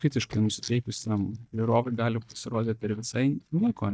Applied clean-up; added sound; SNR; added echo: neural mask model DeepFilterNet 3.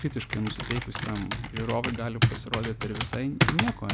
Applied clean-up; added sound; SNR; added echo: none; Computer keyboard; -3 dB; none.